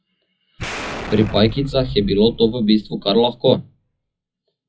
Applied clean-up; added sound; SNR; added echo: classical method WPE with log-MMSE.